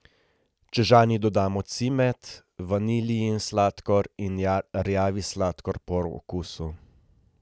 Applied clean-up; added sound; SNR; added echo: none; none; none; none.